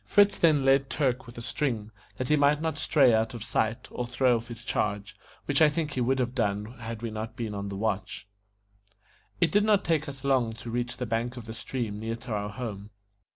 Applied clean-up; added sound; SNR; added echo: none; none; none; none.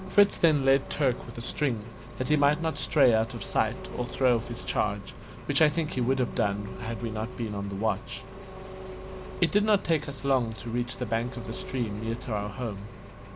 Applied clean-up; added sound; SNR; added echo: none; Engine; 12 dB; none.